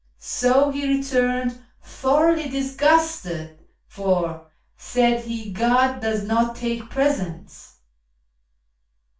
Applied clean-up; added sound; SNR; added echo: none; none; none; reverberation time 0.3 s.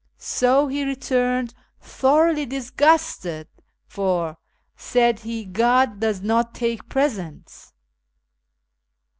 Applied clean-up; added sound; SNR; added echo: none; none; none; none.